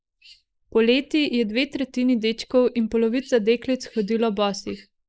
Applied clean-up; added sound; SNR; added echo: neural mask model Resemble Enhance denoiser.